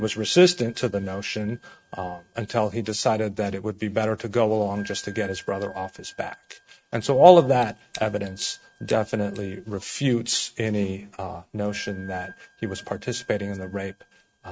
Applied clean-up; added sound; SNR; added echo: neural mask model RNNoise.